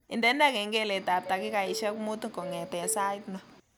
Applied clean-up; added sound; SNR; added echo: none; Subway, metro, underground; 12 dB; none.